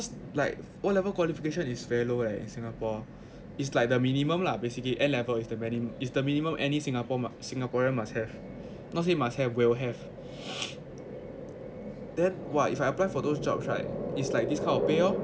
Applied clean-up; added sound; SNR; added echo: none; none; none; none.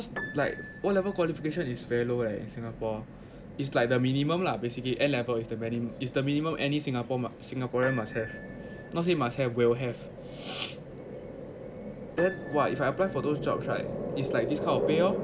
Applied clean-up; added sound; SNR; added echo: none; Piano; 16 dB; none.